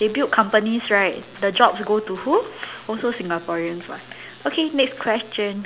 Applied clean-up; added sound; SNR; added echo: none; none; none; none.